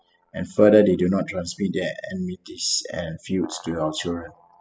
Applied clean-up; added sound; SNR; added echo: classical method spectral subtraction.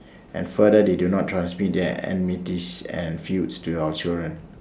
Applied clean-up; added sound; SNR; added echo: none; none; none; none.